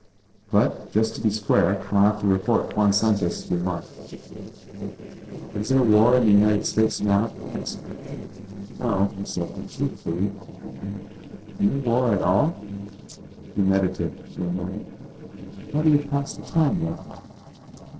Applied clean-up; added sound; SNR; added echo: neural separator model SepFormer DNS4.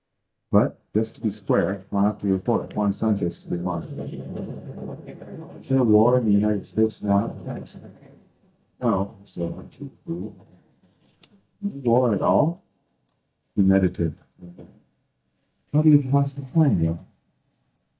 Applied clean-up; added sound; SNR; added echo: neural mask model DeepFilterNet 3.